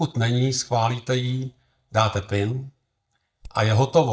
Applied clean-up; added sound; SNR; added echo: neural mask model DeepFilterNet 3.